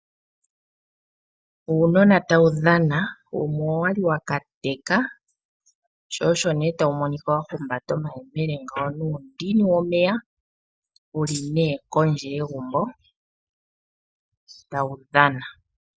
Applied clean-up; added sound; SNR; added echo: neural mask model DeepFilterNet 3.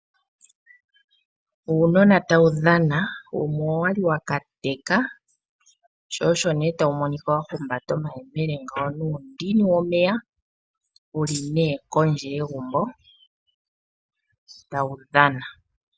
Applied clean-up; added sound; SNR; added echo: none; Tambourine; 12 dB; none.